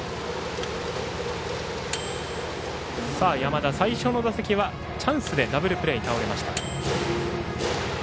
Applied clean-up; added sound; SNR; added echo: none; Microwave oven; 17 dB; none.